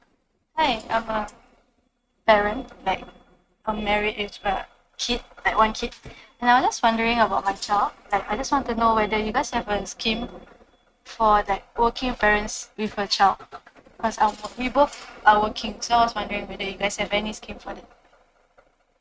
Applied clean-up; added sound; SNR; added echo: neural mask model RNNoise.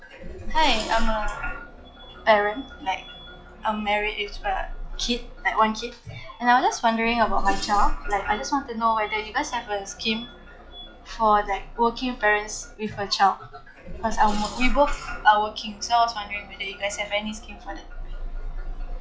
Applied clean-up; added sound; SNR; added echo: classical method log-MMSE.